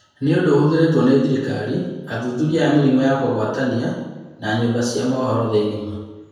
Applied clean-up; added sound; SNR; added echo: none; none; none; reverberation time 1.2 s.